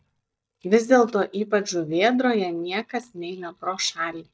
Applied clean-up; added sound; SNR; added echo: neural mask model DeepFilterNet 3.